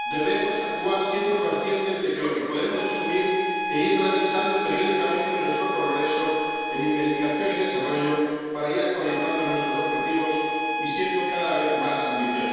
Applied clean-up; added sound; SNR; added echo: none; Bowed string instrument; 4 dB; reverberation time 2.1 s.